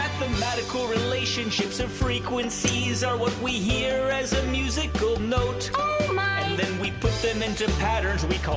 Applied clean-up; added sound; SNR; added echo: none; Chink, clink; 18 dB; none.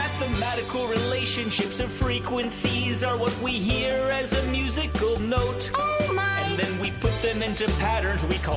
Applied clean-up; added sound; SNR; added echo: none; none; none; none.